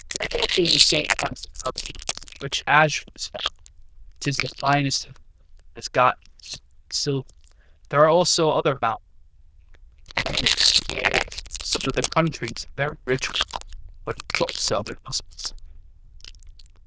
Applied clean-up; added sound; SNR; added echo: neural diffusion model UNIVERSE++.